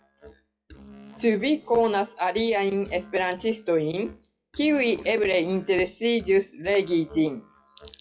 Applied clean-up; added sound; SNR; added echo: classical method WPE with log-MMSE.